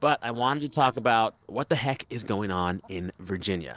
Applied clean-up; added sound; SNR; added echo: neural separator model SepFormer DNS4.